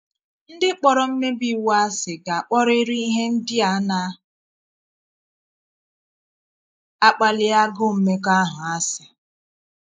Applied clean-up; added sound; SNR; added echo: neural mask model Resemble Enhance denoiser.